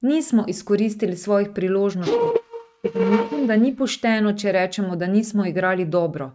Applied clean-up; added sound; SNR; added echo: neural mask model RNNoise.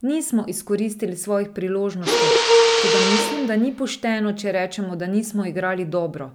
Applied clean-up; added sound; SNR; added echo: none; Mechanisms; -3 dB; none.